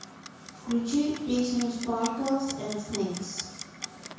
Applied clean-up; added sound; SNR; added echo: none; Clock; 12 dB; reverberation time 1.0 s.